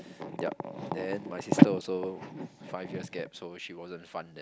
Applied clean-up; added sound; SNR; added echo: none; none; none; none.